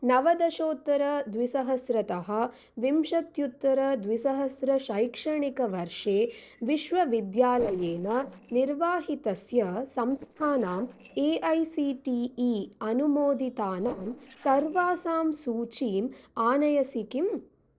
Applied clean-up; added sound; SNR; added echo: neural separator model SepFormer DNS4.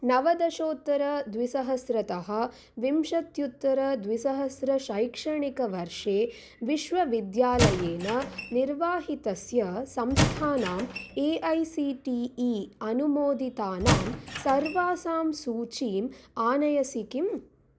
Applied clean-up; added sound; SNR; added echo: none; Squeak / Wood; 1 dB; none.